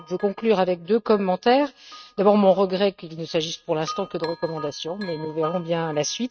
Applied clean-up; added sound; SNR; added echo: neural mask model RNNoise.